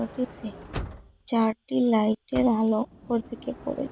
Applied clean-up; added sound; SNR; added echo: none; Sliding door / Motor vehicle (road); 15 dB; none.